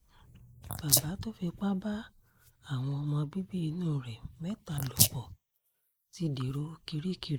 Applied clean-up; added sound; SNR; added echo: neural mask model Resemble Enhance denoiser.